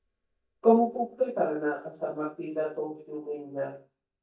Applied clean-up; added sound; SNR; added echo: neural mask model DeepFilterNet 3.